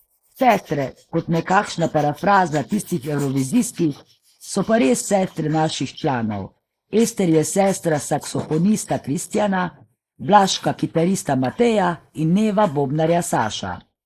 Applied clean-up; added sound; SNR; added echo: neural mask model Resemble Enhance denoiser.